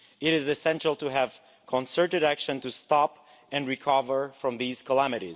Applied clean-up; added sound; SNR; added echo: none; none; none; none.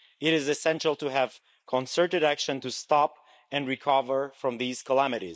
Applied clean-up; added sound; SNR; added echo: neural mask model Resemble Enhance denoiser.